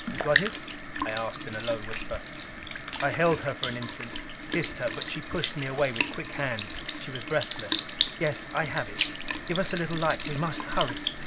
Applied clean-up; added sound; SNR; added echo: none; Sink (filling or washing) / Liquid; 0 dB; none.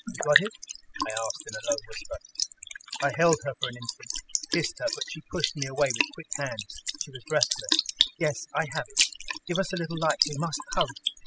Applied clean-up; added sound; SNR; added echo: classical method spectral subtraction.